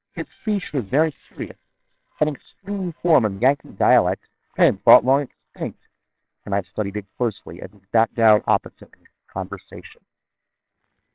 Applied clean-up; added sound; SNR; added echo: neural separator model SepFormer WHAMR!.